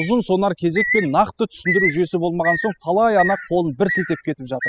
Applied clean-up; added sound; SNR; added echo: classical method spectral subtraction.